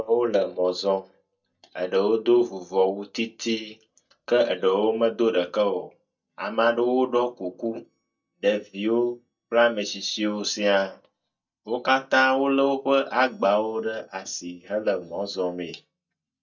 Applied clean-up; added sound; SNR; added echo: neural mask model DeepFilterNet 3.